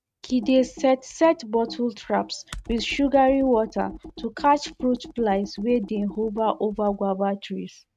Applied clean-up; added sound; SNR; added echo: neural mask model RNNoise.